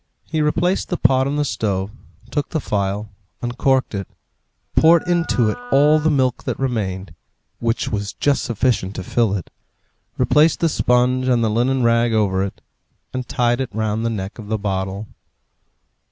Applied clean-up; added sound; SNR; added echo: none; Wind instrument, woodwind instrument; 17 dB; none.